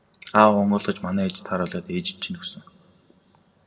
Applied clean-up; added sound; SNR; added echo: none; none; none; reverberation time 1.4 s.